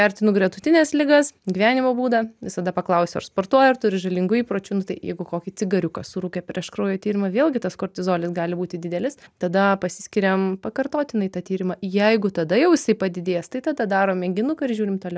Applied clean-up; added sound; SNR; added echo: none; none; none; none.